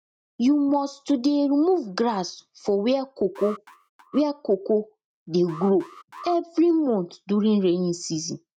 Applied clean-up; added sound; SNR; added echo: neural mask model RNNoise.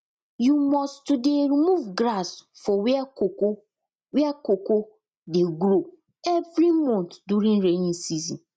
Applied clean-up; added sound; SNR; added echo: none; none; none; none.